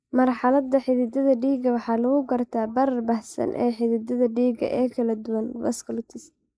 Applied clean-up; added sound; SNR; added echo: neural mask model Resemble Enhance denoiser.